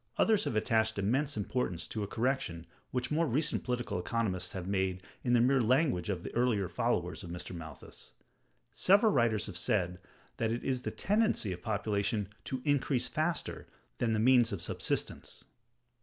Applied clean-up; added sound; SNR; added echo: none; none; none; none.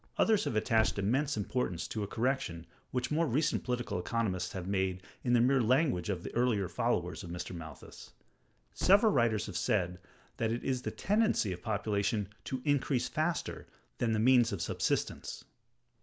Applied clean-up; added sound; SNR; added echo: none; Thump, thud; 16 dB; none.